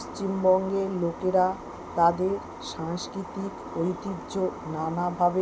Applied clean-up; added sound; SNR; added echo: none; none; none; none.